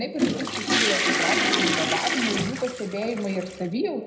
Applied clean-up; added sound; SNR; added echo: none; Toilet flush / Water; -3 dB; reverberation time 0.7 s.